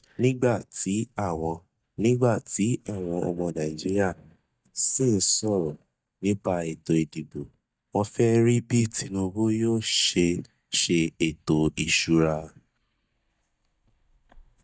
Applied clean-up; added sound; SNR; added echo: neural mask model DeepFilterNet 3.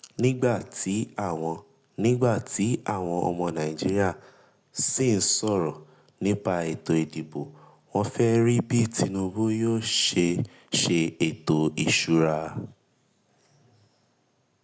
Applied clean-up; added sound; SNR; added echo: none; none; none; none.